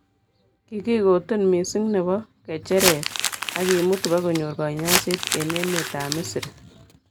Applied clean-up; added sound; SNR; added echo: none; Crumpling, crinkling; 3 dB; none.